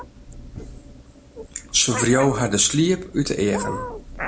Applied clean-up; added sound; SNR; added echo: none; Meow; 12 dB; none.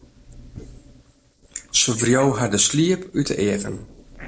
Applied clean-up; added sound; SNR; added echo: neural separator model SepFormer DNS4.